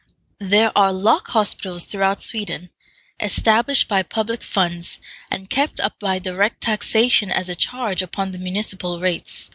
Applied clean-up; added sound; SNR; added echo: none; none; none; none.